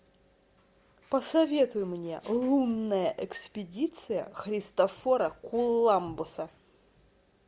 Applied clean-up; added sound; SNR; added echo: none; none; none; none.